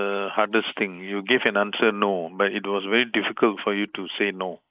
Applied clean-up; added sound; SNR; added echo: neural mask model Resemble Enhance denoiser.